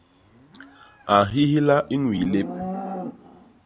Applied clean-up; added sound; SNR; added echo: none; Livestock, farm animals, working animals; 12 dB; none.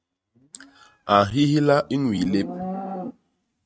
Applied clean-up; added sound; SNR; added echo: neural mask model RNNoise.